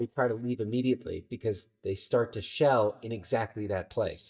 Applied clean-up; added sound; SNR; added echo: neural mask model DeepFilterNet 3.